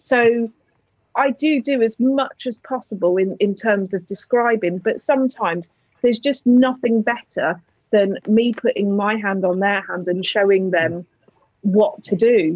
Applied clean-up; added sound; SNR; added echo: none; none; none; none.